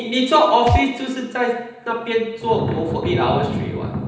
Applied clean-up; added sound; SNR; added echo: none; Thump, thud; 11 dB; reverberation time 0.9 s.